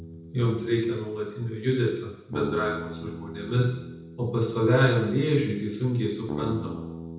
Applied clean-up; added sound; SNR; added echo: none; Bass guitar; 12 dB; reverberation time 0.8 s.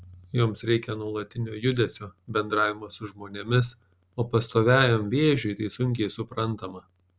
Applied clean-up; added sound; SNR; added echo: none; none; none; none.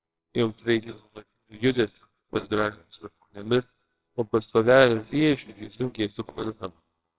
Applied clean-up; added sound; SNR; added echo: neural separator model SepFormer WHAMR!.